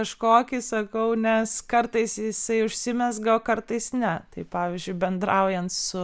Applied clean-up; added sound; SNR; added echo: none; none; none; none.